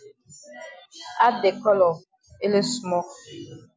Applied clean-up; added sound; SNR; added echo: none; none; none; none.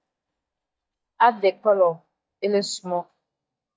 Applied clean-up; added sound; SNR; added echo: neural mask model DeepFilterNet 3.